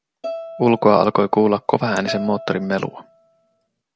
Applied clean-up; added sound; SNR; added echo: none; Bowed string instrument; 15 dB; none.